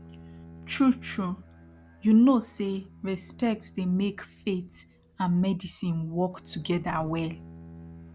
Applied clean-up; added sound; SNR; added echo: none; Buzz + Bowed string instrument; 20 dB; none.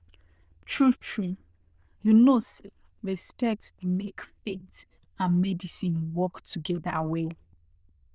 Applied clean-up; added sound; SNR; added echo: neural diffusion model UNIVERSE++.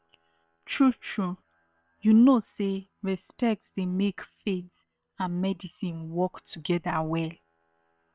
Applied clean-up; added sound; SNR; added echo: neural separator model SepFormer WHAM!.